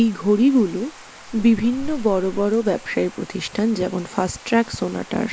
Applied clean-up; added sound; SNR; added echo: none; Bathtub (filling or washing); 16 dB; none.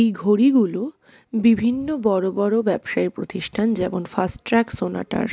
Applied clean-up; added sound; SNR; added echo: none; none; none; none.